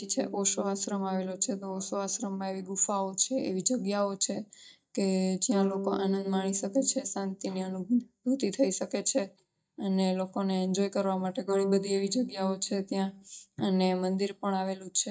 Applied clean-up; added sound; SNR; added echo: neural mask model DeepFilterNet 3.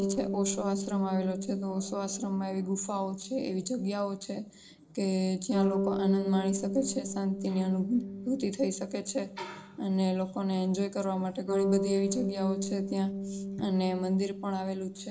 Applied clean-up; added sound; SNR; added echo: neural separator model SepFormer DNS4.